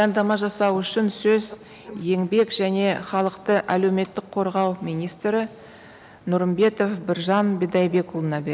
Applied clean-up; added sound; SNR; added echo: none; none; none; none.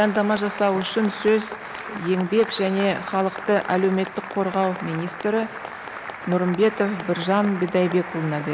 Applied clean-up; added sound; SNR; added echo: none; Applause; 12 dB; none.